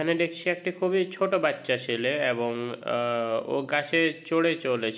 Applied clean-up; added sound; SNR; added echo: none; none; none; none.